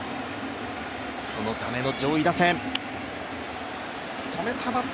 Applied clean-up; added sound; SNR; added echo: none; none; none; none.